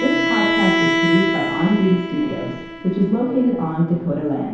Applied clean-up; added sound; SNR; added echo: none; Bowed string instrument; 3 dB; reverberation time 0.8 s.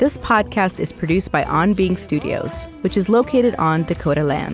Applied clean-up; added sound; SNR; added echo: none; none; none; none.